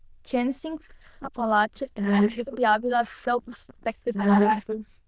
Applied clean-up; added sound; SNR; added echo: neural diffusion model UNIVERSE++.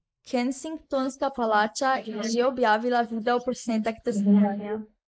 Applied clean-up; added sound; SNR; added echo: neural mask model Resemble Enhance denoiser.